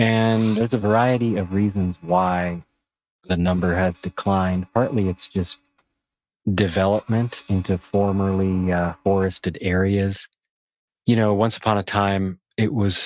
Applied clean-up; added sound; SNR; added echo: neural mask model RNNoise.